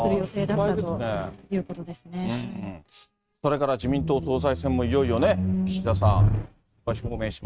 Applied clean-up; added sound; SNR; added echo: neural mask model RNNoise.